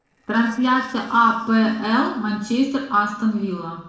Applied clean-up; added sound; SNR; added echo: neural separator model SepFormer DNS4.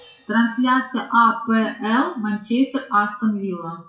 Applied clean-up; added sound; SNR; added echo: classical method WPE with log-MMSE.